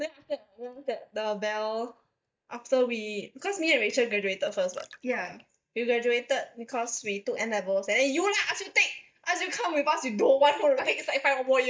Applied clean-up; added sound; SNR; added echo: neural mask model DeepFilterNet 3.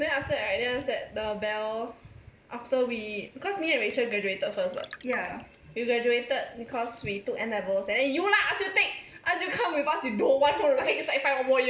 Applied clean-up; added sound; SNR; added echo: none; Trickle, dribble; 19 dB; none.